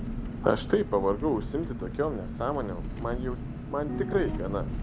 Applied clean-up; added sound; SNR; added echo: none; Engine + Piano; 4 dB; none.